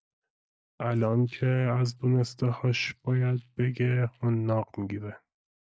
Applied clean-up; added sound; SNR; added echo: neural mask model DeepFilterNet 3.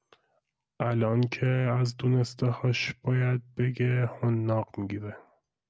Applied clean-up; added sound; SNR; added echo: none; none; none; none.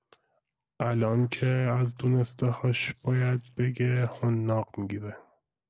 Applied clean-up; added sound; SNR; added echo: neural separator model SepFormer DNS4.